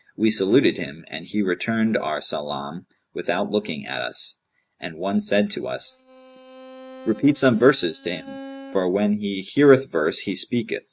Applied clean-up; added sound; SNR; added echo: neural mask model RNNoise.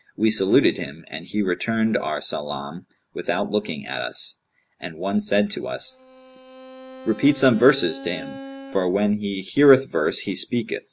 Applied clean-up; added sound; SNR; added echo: none; Bowed string instrument; 16 dB; none.